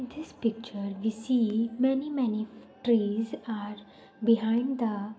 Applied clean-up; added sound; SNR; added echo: none; none; none; reverberation time 0.7 s.